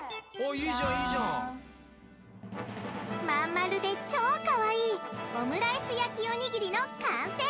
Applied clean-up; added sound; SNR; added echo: none; none; none; none.